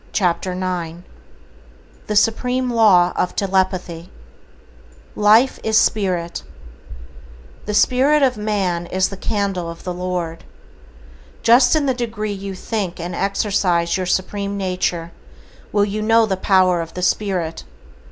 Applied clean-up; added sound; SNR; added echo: none; none; none; none.